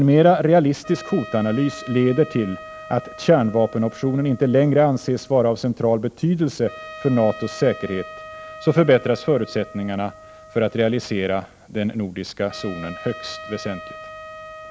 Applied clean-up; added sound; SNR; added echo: none; Trumpet; 18 dB; none.